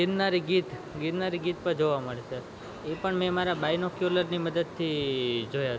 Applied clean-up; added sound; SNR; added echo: none; none; none; none.